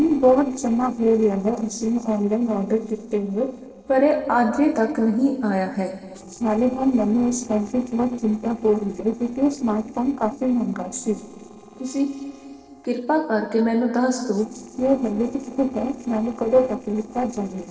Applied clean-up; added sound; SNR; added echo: neural separator model SepFormer DNS4.